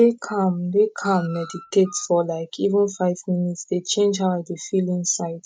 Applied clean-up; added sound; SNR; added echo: neural mask model RNNoise.